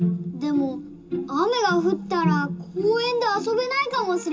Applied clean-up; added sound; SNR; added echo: none; none; none; reverberation time 0.2 s.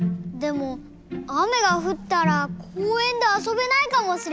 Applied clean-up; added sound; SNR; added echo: none; none; none; none.